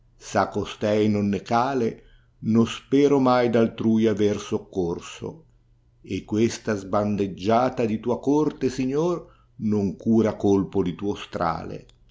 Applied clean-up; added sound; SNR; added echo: none; none; none; none.